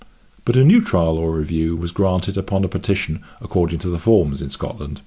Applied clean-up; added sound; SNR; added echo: none; none; none; none.